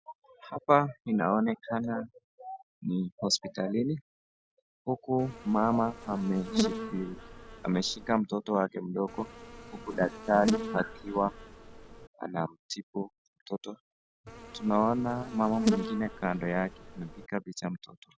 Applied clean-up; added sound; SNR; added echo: none; Insect; 5 dB; none.